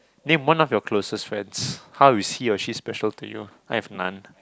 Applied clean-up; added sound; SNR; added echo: none; none; none; none.